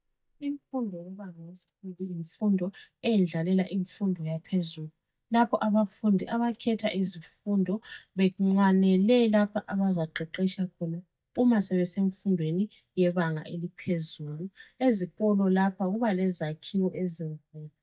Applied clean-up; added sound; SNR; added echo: neural mask model DeepFilterNet 3.